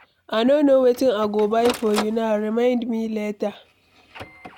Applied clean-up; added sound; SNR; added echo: none; Printer; 16 dB; none.